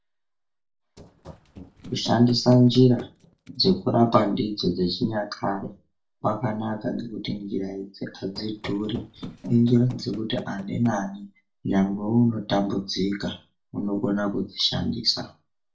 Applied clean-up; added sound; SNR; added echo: neural separator model SepFormer DNS4.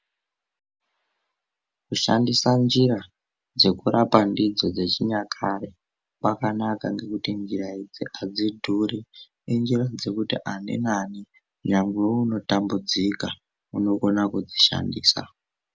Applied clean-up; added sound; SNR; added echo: none; none; none; none.